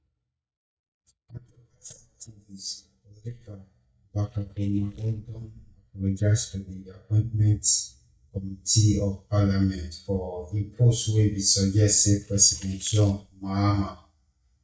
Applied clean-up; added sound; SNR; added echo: neural mask model DeepFilterNet 3.